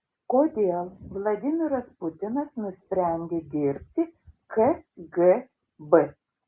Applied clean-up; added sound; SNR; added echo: none; none; none; none.